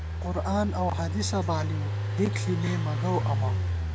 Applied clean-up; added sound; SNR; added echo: none; Engine; -2 dB; none.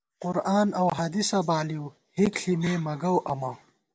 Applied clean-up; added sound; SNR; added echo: none; none; none; none.